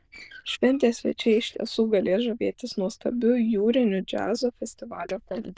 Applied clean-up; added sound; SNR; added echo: neural diffusion model UNIVERSE++.